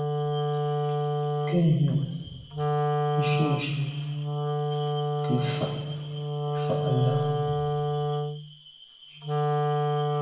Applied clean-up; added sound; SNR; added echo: none; Wind instrument, woodwind instrument; -4 dB; reverberation time 1.2 s.